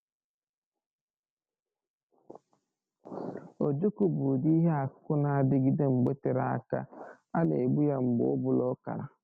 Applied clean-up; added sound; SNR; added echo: none; none; none; none.